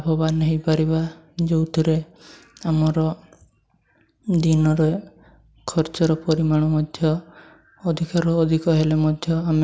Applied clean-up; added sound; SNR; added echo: none; none; none; none.